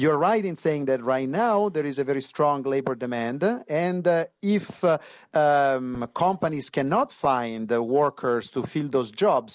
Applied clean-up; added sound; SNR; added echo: neural mask model Resemble Enhance denoiser.